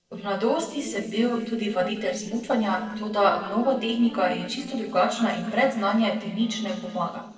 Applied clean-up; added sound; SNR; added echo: neural separator model SepFormer DNS4.